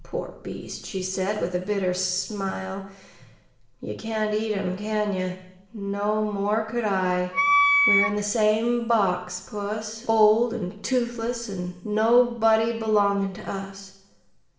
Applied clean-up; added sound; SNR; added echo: none; Wind instrument, woodwind instrument; -3 dB; reverberation time 0.8 s.